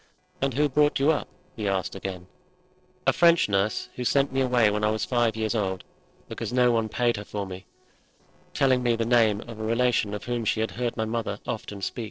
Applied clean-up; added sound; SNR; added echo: neural separator model SepFormer DNS4.